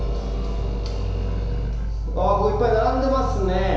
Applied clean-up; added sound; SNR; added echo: none; Growling; 0 dB; reverberation time 1.0 s.